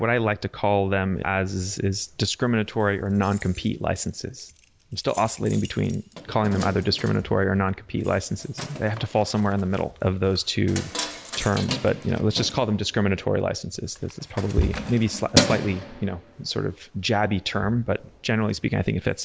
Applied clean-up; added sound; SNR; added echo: none; Keys jangling; 11 dB; none.